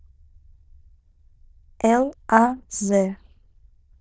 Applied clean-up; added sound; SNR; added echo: neural diffusion model UNIVERSE++.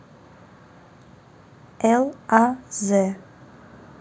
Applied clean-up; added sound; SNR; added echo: none; none; none; none.